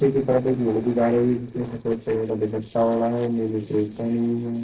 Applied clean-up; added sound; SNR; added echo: neural separator model SepFormer DNS4.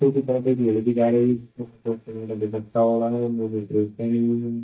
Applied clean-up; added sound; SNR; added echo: neural mask model DeepFilterNet 3.